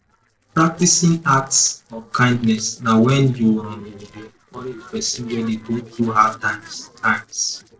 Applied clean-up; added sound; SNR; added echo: neural separator model SepFormer DNS4.